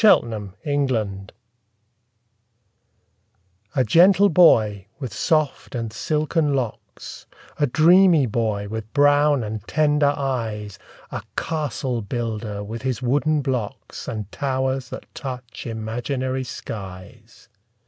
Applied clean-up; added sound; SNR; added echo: none; none; none; none.